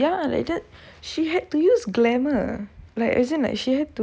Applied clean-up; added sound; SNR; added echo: none; none; none; none.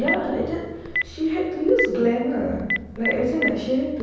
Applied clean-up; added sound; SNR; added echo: none; Telephone; 7 dB; reverberation time 1.1 s.